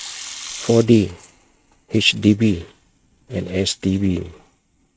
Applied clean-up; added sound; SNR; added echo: neural mask model RNNoise.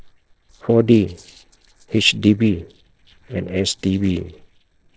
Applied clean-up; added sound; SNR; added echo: neural separator model SepFormer DNS4.